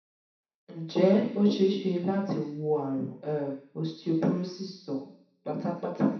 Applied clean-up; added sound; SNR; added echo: none; none; none; reverberation time 0.7 s.